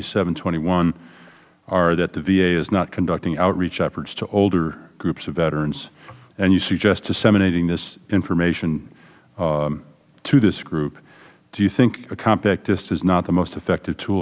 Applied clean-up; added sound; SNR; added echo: none; none; none; none.